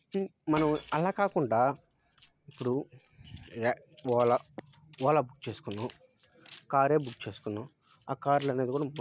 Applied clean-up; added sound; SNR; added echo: none; Shatter / Crushing; 19 dB; none.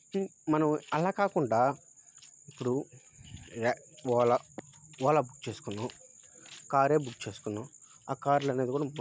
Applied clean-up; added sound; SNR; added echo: none; none; none; none.